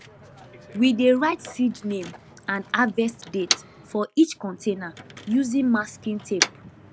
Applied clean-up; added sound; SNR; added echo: none; Motor vehicle (road); 10 dB; none.